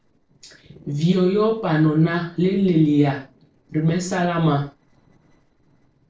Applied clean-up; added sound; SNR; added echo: neural separator model SepFormer DNS4.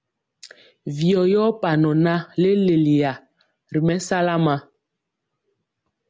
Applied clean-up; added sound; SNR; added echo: none; none; none; none.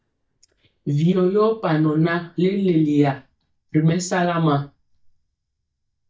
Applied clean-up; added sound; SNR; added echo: neural mask model DeepFilterNet 3.